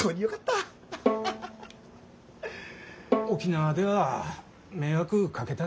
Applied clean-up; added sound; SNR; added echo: none; Bowed string instrument; 4 dB; none.